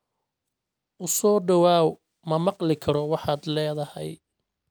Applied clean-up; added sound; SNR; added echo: none; none; none; none.